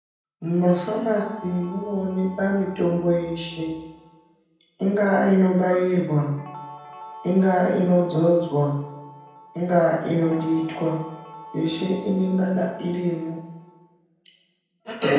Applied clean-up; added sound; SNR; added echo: none; Guitar; 19 dB; reverberation time 0.9 s.